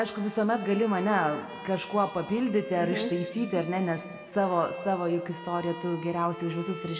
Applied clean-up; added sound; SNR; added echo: none; Bowed string instrument; 12 dB; reverberation time 2.2 s.